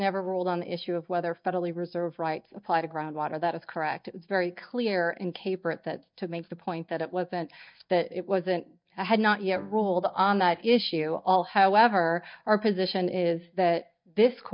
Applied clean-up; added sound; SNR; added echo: neural mask model DeepFilterNet 3.